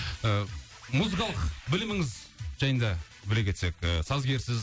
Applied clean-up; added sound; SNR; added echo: none; none; none; none.